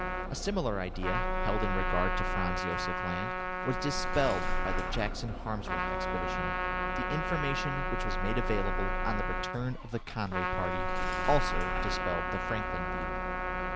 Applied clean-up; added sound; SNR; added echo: none; Engine starting / Bus + Trumpet; -4 dB; none.